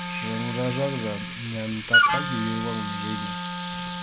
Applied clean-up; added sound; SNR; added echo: none; Water tap, faucet + Wind instrument, woodwind instrument; -5 dB; none.